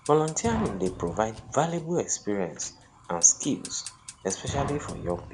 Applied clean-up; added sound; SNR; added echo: none; Fire; 12 dB; none.